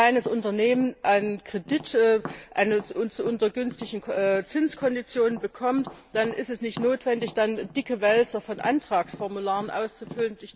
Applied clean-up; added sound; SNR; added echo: none; Tap; 19 dB; none.